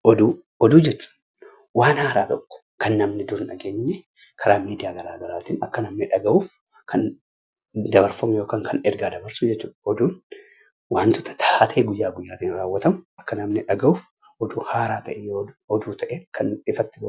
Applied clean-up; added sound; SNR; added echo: none; none; none; none.